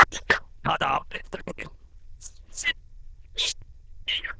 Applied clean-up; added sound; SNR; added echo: neural diffusion model UNIVERSE++.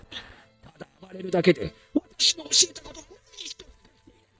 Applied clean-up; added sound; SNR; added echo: neural mask model DeepFilterNet 3.